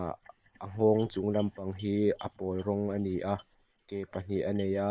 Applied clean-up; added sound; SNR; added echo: neural mask model Resemble Enhance denoiser.